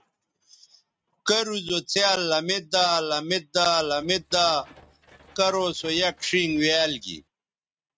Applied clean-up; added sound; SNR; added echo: neural mask model RNNoise.